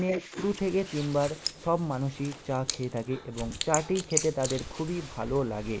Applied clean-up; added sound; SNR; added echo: neural mask model Resemble Enhance denoiser.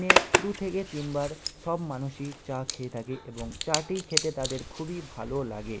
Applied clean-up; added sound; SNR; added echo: none; Zipper (clothing); -2 dB; none.